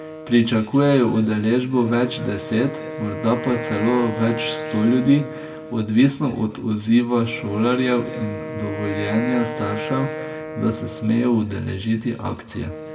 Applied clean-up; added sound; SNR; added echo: none; Wind instrument, woodwind instrument; 11 dB; reverberation time 1.5 s.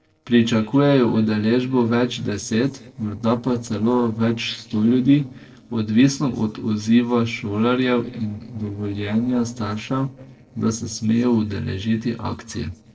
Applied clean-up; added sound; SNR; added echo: neural separator model SepFormer DNS4.